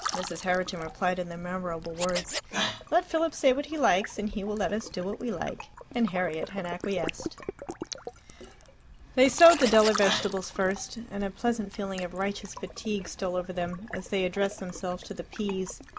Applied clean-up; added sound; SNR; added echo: none; Liquid + Scratching (performance technique); 10 dB; none.